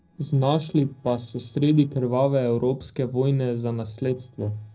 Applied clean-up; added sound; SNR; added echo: neural separator model SepFormer DNS4.